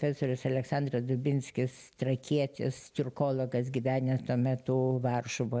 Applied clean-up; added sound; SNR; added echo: none; none; none; none.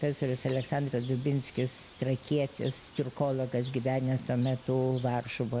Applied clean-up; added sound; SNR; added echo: none; Bird; 20 dB; none.